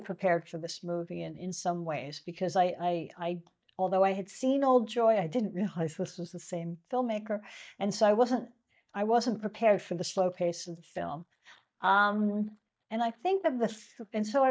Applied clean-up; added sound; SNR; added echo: neural mask model DeepFilterNet 3.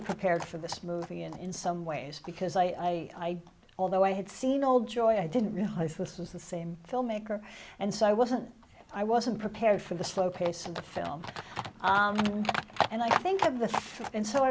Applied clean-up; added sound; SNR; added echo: none; Livestock, farm animals, working animals; 9 dB; none.